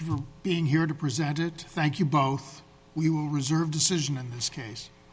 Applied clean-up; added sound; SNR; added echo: none; none; none; none.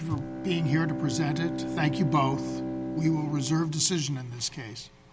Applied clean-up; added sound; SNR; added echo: none; Bowed string instrument; 6 dB; none.